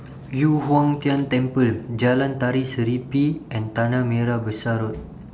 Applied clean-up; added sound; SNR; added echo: none; none; none; none.